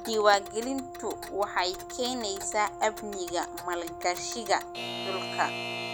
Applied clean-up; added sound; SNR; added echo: none; Alarm / Clock + Brass instrument; 8 dB; none.